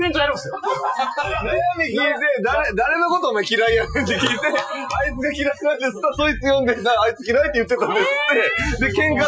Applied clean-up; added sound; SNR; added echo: classical method Wiener filter.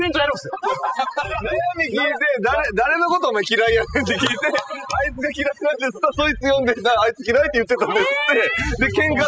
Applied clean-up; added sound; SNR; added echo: classical method spectral subtraction.